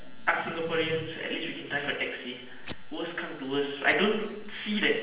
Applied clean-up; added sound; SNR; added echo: none; Packing tape, duct tape / Tearing; 18 dB; reverberation time 0.8 s.